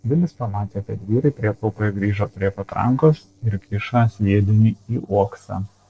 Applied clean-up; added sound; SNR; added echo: neural separator model SepFormer DNS4.